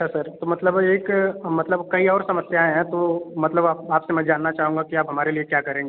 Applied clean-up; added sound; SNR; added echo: none; none; none; none.